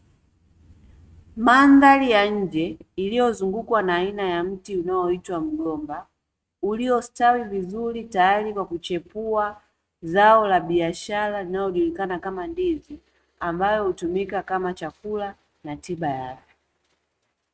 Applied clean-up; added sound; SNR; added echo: neural mask model RNNoise.